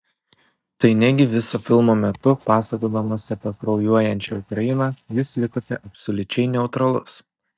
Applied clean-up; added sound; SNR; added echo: neural mask model DeepFilterNet 3.